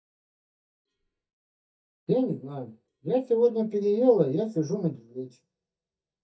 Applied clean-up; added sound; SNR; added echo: neural mask model DeepFilterNet 3.